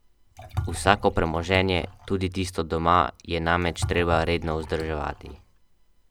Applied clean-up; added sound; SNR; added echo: none; Liquid; 11 dB; none.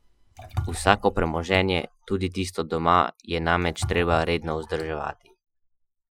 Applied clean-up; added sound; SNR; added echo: classical method Wiener filter.